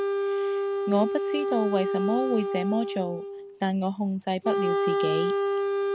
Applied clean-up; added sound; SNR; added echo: none; Wind instrument, woodwind instrument; -1 dB; none.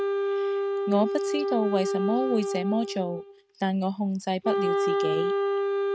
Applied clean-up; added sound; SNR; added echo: neural mask model RNNoise.